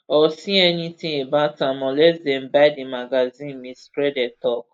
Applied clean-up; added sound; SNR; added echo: neural mask model Resemble Enhance denoiser.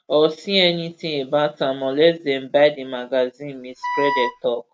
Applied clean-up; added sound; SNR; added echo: none; Wind instrument, woodwind instrument; 4 dB; none.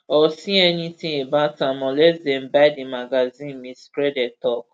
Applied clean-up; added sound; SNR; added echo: none; none; none; none.